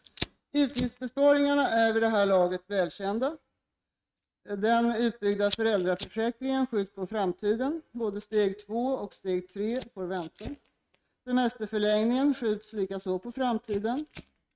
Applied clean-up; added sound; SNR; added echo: neural mask model RNNoise.